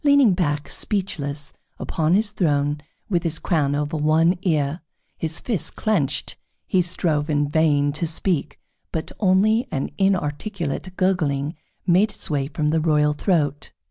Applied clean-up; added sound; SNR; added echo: none; none; none; none.